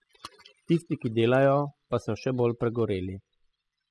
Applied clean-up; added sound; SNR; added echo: classical method spectral subtraction.